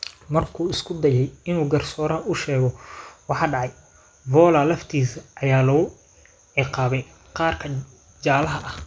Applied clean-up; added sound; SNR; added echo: none; none; none; none.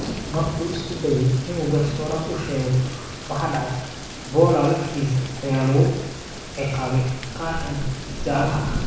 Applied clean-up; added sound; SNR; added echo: none; Thunder / Rain; 8 dB; reverberation time 1.1 s.